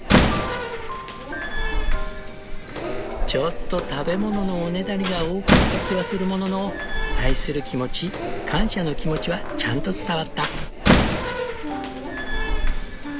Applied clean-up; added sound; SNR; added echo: none; Slam; -4 dB; none.